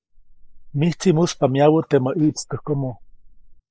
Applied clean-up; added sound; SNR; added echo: neural mask model Resemble Enhance denoiser.